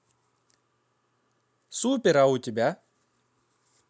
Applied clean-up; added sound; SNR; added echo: none; none; none; none.